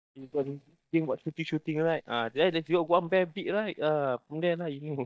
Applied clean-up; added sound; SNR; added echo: neural mask model DeepFilterNet 3.